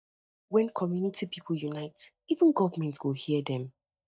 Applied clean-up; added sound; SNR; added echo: neural mask model DeepFilterNet 3.